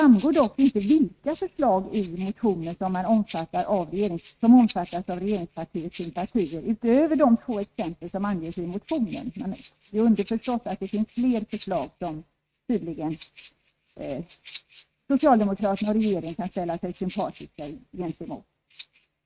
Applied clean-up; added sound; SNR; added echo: neural mask model RNNoise.